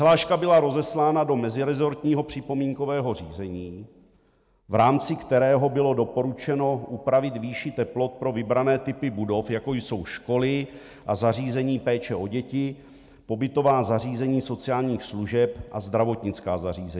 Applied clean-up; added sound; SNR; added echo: none; none; none; none.